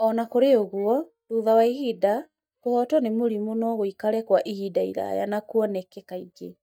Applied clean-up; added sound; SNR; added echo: neural mask model DeepFilterNet 3.